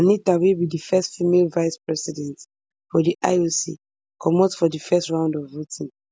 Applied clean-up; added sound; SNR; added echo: none; none; none; none.